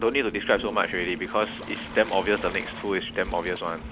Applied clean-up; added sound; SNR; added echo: none; Waves, surf; 12 dB; none.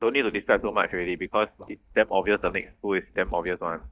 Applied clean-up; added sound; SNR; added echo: neural mask model DeepFilterNet 3.